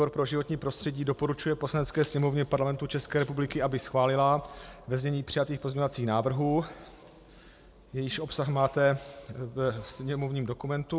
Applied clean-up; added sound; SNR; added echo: none; none; none; none.